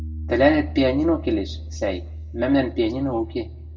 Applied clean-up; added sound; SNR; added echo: none; Piano; 10 dB; reverberation time 1.2 s.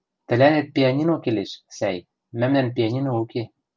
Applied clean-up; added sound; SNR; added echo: none; none; none; none.